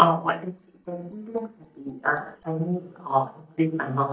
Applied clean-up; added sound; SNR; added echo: neural mask model DeepFilterNet 3.